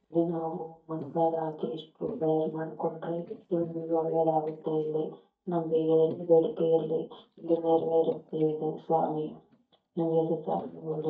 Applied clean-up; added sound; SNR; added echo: neural mask model DeepFilterNet 3.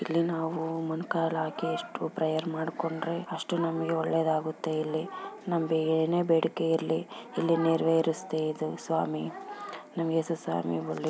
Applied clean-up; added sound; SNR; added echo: none; none; none; none.